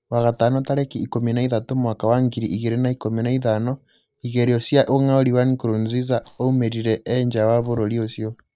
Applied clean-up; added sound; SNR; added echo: neural separator model SepFormer DNS4.